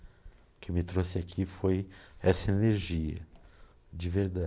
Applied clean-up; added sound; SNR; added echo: none; none; none; none.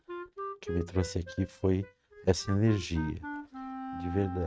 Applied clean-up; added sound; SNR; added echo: neural mask model RNNoise.